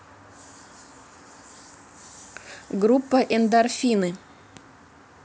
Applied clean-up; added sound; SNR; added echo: none; none; none; none.